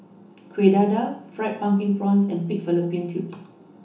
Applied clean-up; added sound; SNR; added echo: none; none; none; reverberation time 0.8 s.